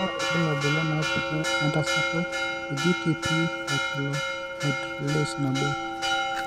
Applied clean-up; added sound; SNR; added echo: none; Church bell; -1 dB; none.